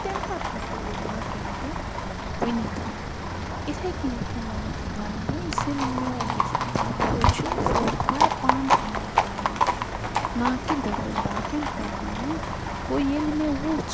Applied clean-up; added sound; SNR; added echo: none; Livestock, farm animals, working animals; -3 dB; none.